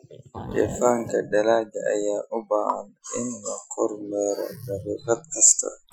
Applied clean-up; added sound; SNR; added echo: classical method Wiener filter.